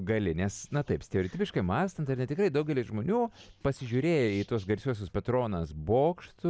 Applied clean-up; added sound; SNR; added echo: none; none; none; none.